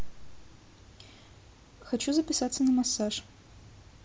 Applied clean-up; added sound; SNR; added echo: none; none; none; none.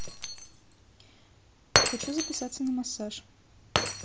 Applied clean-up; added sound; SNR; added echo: none; Shatter; -4 dB; none.